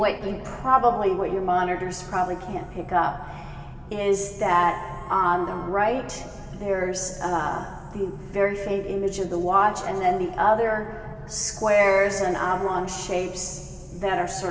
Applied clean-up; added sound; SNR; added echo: none; Wind instrument, woodwind instrument; 19 dB; reverberation time 2.3 s.